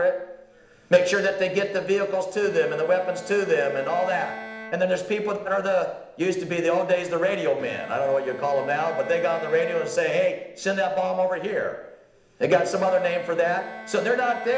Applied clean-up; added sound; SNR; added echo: none; Bowed string instrument; 18 dB; reverberation time 0.8 s.